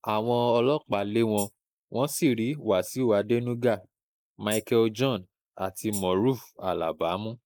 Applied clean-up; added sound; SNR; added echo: neural mask model Resemble Enhance denoiser.